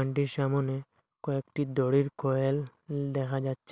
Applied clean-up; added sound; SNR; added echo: none; none; none; none.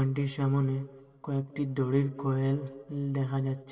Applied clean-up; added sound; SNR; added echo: none; none; none; reverberation time 2.0 s.